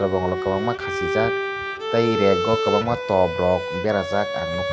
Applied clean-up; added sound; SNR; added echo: none; Bowed string instrument; 3 dB; none.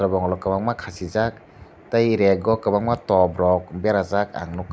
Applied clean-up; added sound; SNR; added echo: none; none; none; none.